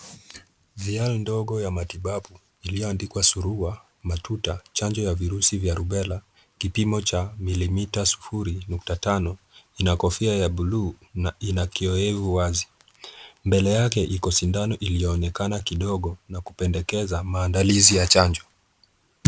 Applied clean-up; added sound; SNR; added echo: none; none; none; none.